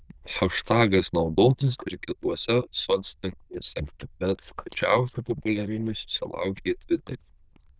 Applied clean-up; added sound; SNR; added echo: neural diffusion model UNIVERSE++.